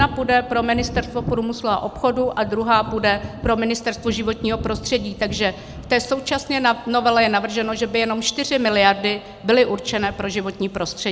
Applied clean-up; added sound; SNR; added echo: none; Thunder; 13 dB; none.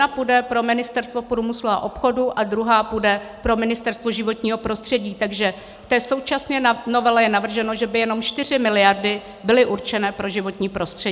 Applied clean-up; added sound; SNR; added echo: none; none; none; none.